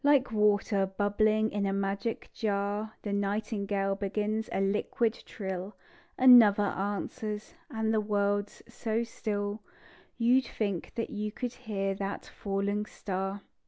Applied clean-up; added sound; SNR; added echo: none; none; none; none.